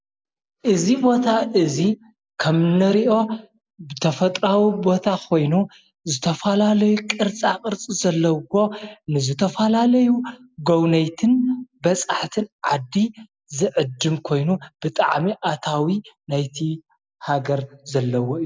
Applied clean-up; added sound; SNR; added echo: none; none; none; none.